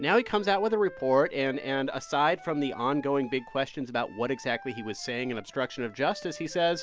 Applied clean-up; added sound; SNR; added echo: none; Wind instrument, woodwind instrument; 19 dB; none.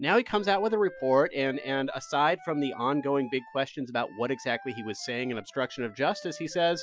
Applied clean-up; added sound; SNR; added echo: classical method Wiener filter.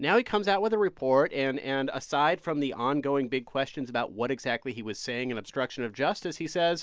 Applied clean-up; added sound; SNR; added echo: none; none; none; none.